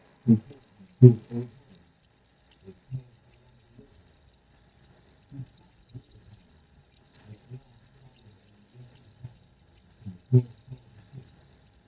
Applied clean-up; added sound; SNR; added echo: neural mask model DeepFilterNet 3.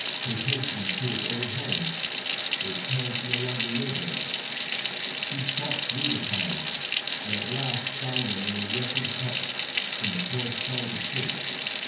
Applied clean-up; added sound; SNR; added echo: none; Sink (filling or washing) / Water tap, faucet; -4 dB; reverberation time 0.9 s.